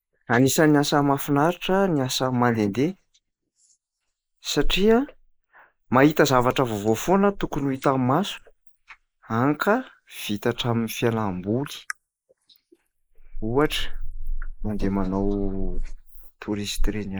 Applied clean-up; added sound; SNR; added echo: neural mask model Resemble Enhance denoiser.